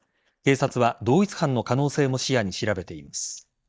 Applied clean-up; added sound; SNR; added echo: neural mask model DeepFilterNet 3.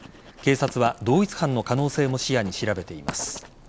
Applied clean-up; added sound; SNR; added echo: none; Writing; 16 dB; none.